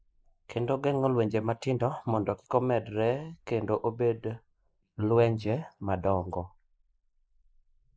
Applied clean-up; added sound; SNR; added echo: neural mask model Resemble Enhance denoiser.